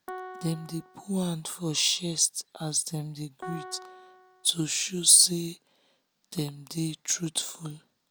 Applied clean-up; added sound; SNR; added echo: none; Piano; 18 dB; none.